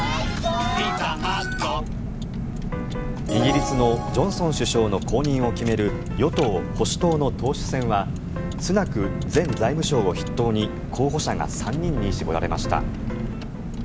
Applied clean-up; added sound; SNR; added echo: none; Car; 4 dB; none.